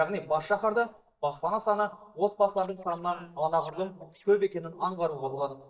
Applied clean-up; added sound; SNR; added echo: neural mask model DeepFilterNet 3.